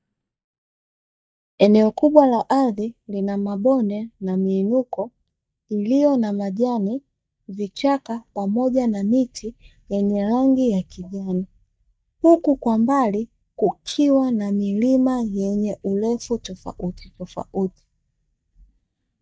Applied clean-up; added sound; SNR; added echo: neural mask model DeepFilterNet 3.